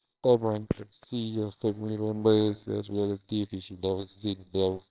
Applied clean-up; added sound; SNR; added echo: neural separator model SepFormer WHAMR!.